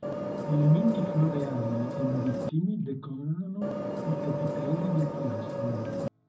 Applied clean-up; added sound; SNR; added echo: none; Vehicle; 3 dB; reverberation time 0.4 s.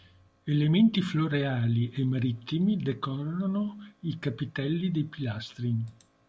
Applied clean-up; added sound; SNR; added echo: none; none; none; none.